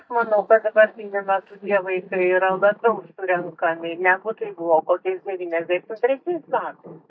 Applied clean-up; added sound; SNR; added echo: neural mask model DeepFilterNet 3.